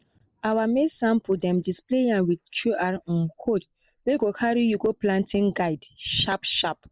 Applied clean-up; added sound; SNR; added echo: neural mask model Resemble Enhance denoiser.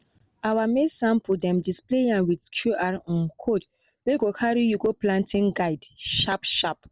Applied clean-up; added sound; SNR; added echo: none; none; none; none.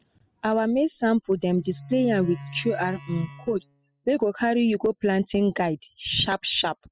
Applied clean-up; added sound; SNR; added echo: classical method spectral subtraction.